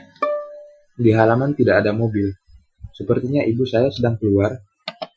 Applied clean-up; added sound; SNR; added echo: classical method Wiener filter.